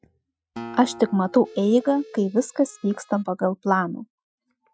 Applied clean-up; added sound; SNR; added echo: classical method Wiener filter.